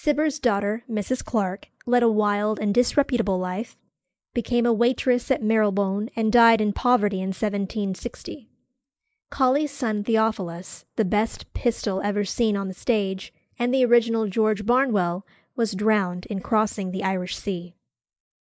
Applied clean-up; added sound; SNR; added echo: neural mask model Resemble Enhance denoiser.